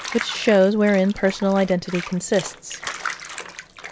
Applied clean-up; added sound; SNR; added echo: none; Bathtub (filling or washing); 12 dB; none.